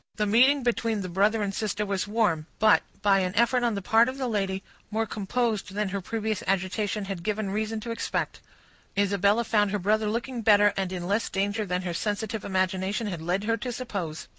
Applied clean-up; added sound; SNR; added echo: none; none; none; none.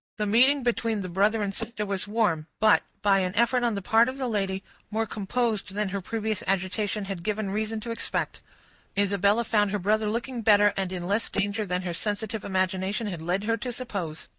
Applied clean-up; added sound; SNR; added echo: neural mask model DeepFilterNet 3.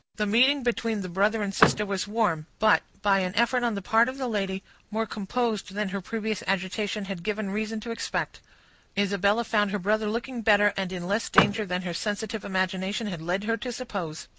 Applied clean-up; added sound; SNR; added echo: none; Vehicle; 1 dB; none.